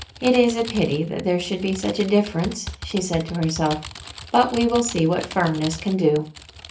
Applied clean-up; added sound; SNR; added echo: none; Typing; 15 dB; reverberation time 0.3 s.